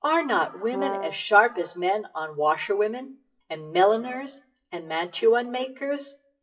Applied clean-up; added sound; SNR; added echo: classical method WPE with log-MMSE.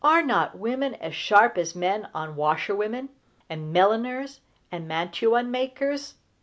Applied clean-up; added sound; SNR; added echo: none; none; none; none.